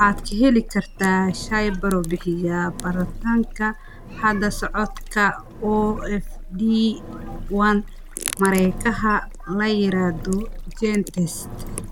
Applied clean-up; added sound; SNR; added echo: none; Engine; 11 dB; none.